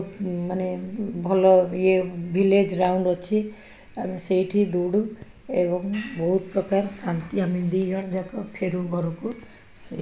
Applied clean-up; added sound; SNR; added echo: none; none; none; none.